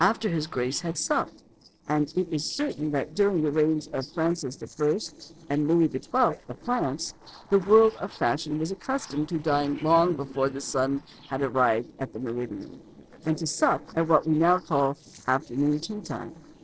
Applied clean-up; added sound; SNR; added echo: neural separator model SepFormer DNS4.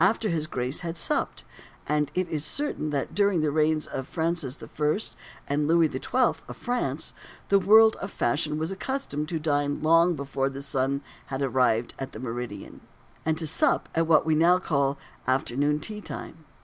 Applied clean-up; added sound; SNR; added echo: none; none; none; none.